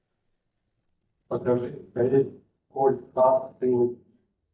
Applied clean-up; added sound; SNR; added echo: neural mask model DeepFilterNet 3.